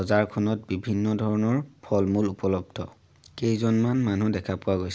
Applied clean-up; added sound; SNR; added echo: none; none; none; none.